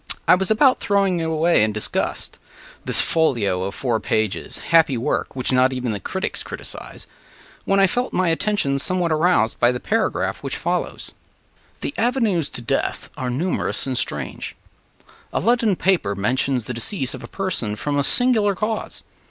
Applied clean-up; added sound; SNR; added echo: none; none; none; none.